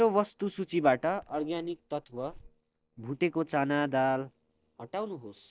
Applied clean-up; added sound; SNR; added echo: neural separator model SepFormer DNS4.